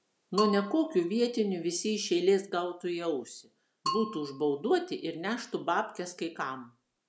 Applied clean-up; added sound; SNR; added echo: none; Bell / Percussion; 12 dB; none.